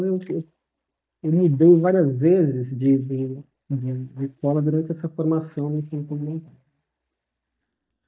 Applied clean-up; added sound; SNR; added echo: neural mask model DeepFilterNet 3.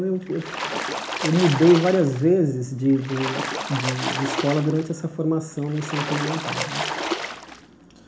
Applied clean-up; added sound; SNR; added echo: none; Splash, splatter; 6 dB; reverberation time 0.4 s.